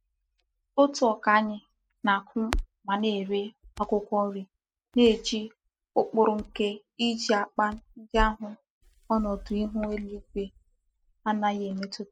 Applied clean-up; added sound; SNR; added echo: classical method spectral subtraction.